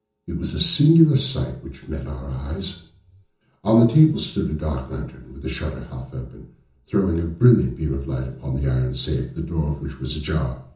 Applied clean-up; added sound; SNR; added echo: none; Brass instrument; 19 dB; reverberation time 0.6 s.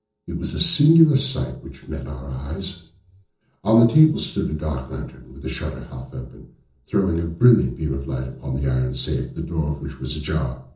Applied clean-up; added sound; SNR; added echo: neural separator model SepFormer DNS4.